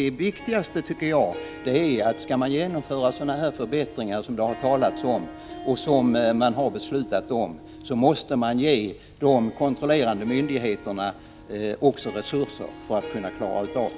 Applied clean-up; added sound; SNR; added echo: none; Harp; 15 dB; none.